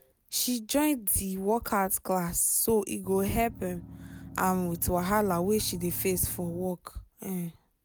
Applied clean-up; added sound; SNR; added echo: none; Engine; 15 dB; none.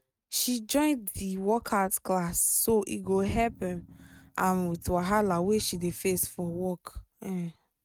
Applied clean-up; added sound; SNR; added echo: neural mask model RNNoise.